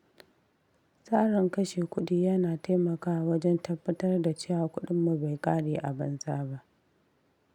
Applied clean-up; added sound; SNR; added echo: none; none; none; none.